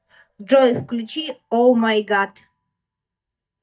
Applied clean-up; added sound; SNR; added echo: neural mask model DeepFilterNet 3.